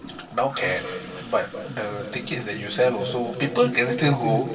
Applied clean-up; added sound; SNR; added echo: none; Toilet flush / Gurgling; 19 dB; reverberation time 2.5 s.